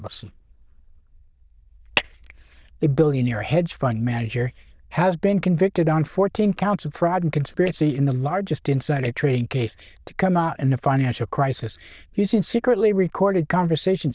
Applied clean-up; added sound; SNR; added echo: neural diffusion model UNIVERSE++.